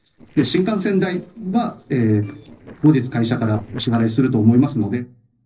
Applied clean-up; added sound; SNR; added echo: neural separator model SepFormer DNS4.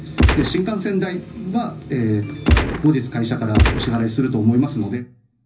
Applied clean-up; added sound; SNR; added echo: none; Gunshot, gunfire; -3 dB; reverberation time 0.4 s.